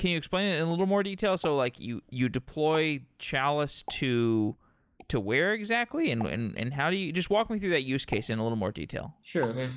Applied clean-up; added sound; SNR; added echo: neural mask model Resemble Enhance denoiser.